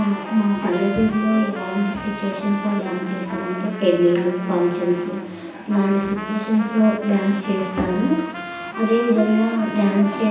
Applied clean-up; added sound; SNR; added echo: none; Trumpet; 12 dB; reverberation time 0.9 s.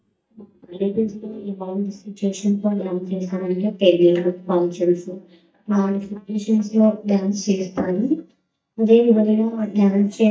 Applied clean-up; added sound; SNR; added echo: neural mask model DeepFilterNet 3.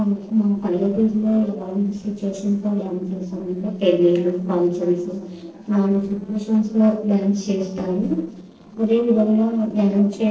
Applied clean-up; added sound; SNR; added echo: neural separator model SepFormer DNS4.